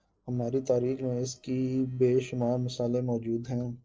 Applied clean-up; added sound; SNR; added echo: neural separator model SepFormer DNS4.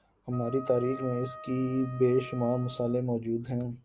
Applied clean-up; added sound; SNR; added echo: none; Wind instrument, woodwind instrument; 14 dB; none.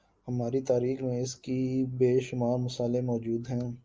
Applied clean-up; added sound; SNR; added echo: none; none; none; none.